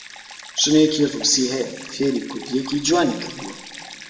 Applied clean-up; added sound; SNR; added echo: none; Stream; 17 dB; reverberation time 1.8 s.